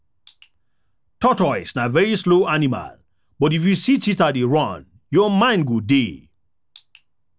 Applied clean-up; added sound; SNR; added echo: none; none; none; none.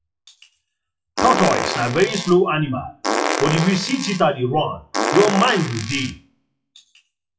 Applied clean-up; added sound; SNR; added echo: classical method WPE with log-MMSE.